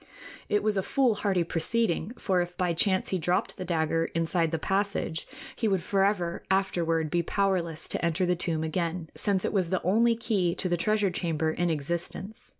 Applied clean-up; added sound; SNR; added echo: none; none; none; none.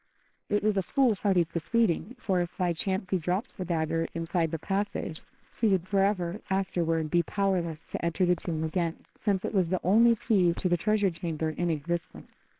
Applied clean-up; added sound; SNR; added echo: neural separator model SepFormer WHAMR!.